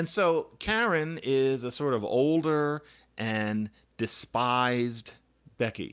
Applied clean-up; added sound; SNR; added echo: none; none; none; none.